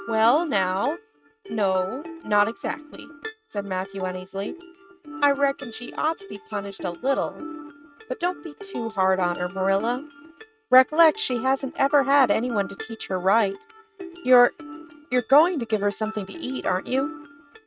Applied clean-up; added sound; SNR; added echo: neural mask model RNNoise.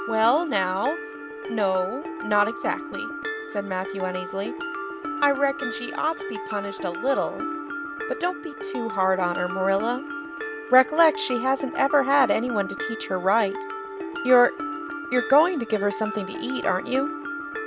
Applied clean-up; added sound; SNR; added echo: none; Mallet percussion; 7 dB; none.